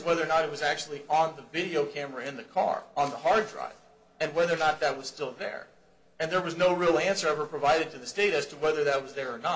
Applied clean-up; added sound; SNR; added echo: none; none; none; reverberation time 1.4 s.